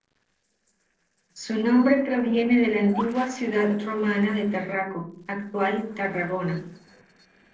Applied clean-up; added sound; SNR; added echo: neural separator model SepFormer DNS4.